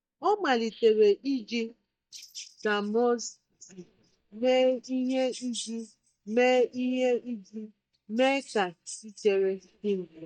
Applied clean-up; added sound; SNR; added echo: neural mask model DeepFilterNet 3.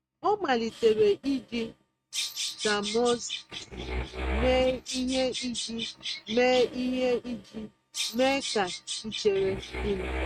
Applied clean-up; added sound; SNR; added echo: neural mask model RNNoise.